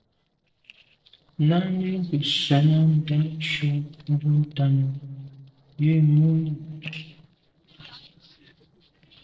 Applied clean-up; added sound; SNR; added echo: neural separator model SepFormer DNS4.